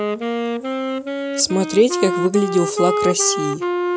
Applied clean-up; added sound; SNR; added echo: none; Wind instrument, woodwind instrument; 2 dB; none.